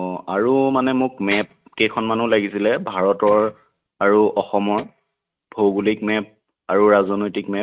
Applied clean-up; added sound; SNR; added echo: neural mask model RNNoise.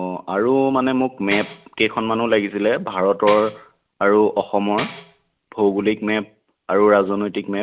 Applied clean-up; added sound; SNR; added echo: none; Tambourine; 16 dB; none.